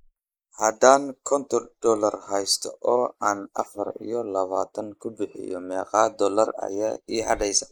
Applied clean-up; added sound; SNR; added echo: neural mask model Resemble Enhance denoiser.